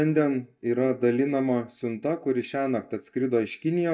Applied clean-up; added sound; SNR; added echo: neural mask model DeepFilterNet 3.